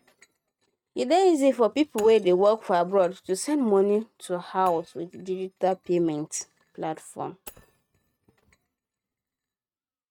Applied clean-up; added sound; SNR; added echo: neural mask model RNNoise.